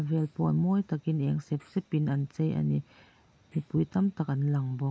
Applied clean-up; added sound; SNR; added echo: neural mask model Resemble Enhance denoiser.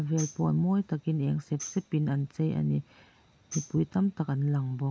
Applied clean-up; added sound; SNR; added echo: none; Tambourine; 18 dB; none.